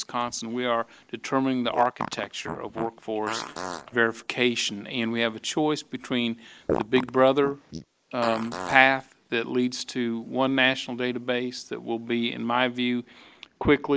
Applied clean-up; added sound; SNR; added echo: neural mask model Resemble Enhance denoiser.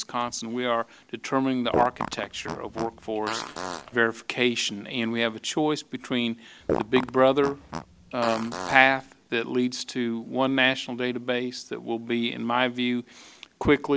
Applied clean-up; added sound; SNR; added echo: none; Fart; 7 dB; none.